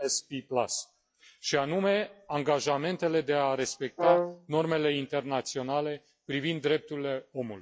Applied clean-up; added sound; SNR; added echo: classical method log-MMSE.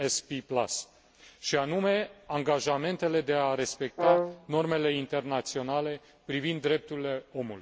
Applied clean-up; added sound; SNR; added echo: none; Brass instrument; 0 dB; none.